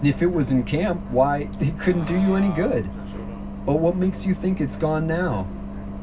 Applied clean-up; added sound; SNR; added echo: none; Bus; 9 dB; reverberation time 0.4 s.